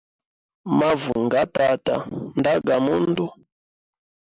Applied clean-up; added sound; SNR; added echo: none; none; none; none.